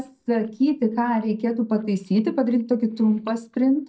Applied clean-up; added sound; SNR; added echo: neural mask model DeepFilterNet 3.